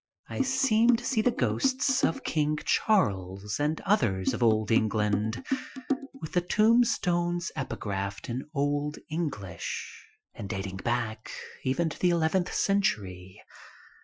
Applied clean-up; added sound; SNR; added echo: classical method Wiener filter.